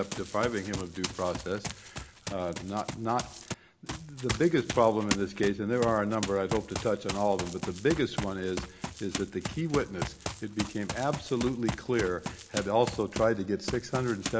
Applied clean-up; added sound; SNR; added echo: none; Run; 8 dB; none.